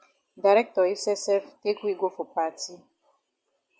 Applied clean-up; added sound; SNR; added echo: none; none; none; none.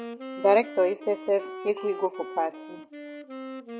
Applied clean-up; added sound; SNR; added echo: none; Wind instrument, woodwind instrument; 11 dB; none.